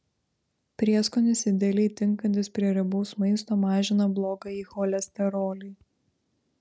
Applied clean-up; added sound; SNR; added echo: none; none; none; none.